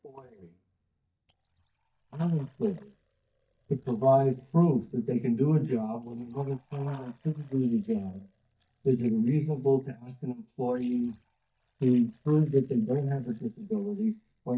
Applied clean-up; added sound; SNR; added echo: neural mask model DeepFilterNet 3.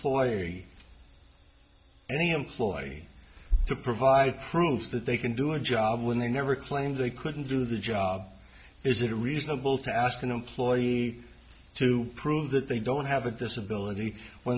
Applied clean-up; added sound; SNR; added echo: none; none; none; none.